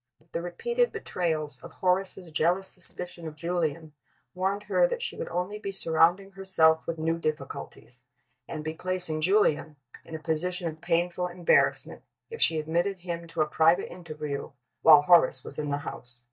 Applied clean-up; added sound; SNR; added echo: neural mask model DeepFilterNet 3.